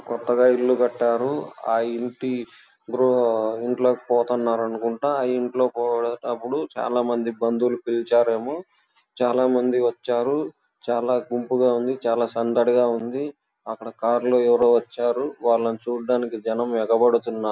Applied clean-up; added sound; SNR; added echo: none; none; none; none.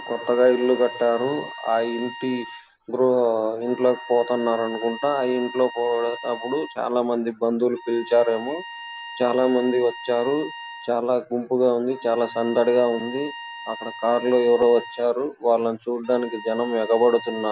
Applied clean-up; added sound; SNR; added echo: none; Bowed string instrument; 15 dB; none.